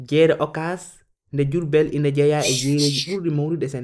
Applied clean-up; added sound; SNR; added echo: neural mask model Resemble Enhance denoiser.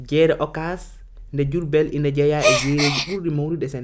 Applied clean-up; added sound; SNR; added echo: none; Gasp; 0 dB; none.